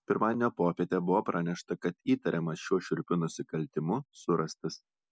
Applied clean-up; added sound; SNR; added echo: none; none; none; none.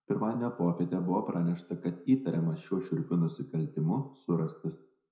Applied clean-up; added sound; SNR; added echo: none; none; none; reverberation time 0.4 s.